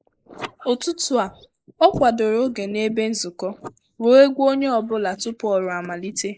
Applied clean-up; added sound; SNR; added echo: neural mask model Resemble Enhance denoiser.